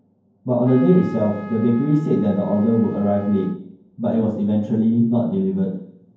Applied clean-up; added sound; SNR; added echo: none; Trumpet; 20 dB; reverberation time 0.9 s.